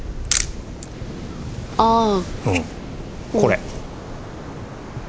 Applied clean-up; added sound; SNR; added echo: none; Waves, surf; 7 dB; none.